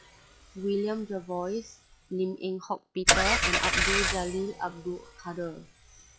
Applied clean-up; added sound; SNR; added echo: classical method log-MMSE.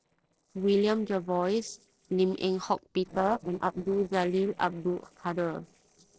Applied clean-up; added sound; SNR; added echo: neural separator model SepFormer DNS4.